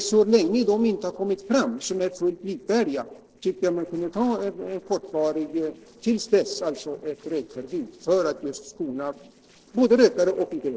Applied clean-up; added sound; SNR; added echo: neural separator model SepFormer DNS4.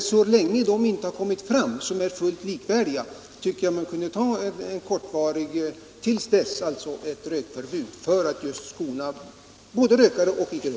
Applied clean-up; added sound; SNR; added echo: none; none; none; none.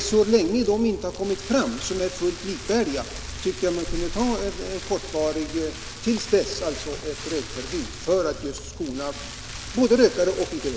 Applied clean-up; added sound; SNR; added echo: none; Rain; 10 dB; none.